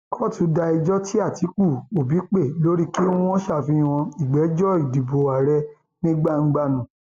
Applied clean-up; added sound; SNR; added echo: none; none; none; none.